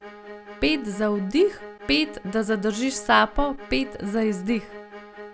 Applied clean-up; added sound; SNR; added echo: none; Bowed string instrument; 16 dB; none.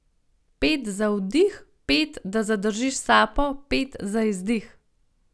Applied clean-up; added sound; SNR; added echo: none; none; none; none.